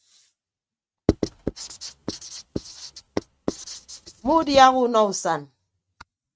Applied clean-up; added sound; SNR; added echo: neural mask model RNNoise.